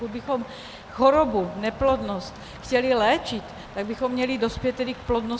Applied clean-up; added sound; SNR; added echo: none; Rain; 18 dB; none.